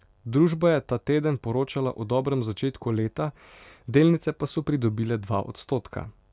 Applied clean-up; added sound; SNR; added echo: none; none; none; none.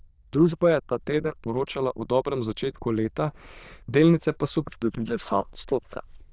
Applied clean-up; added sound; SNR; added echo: neural diffusion model UNIVERSE++.